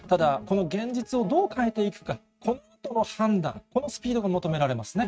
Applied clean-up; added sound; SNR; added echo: neural mask model RNNoise.